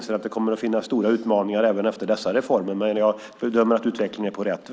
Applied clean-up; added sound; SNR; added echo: none; none; none; none.